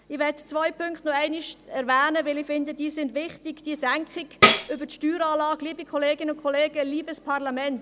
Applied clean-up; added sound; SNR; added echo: none; Tambourine; -3 dB; none.